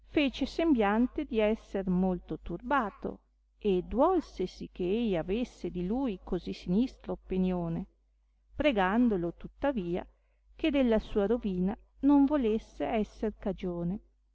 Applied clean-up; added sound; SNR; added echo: none; none; none; none.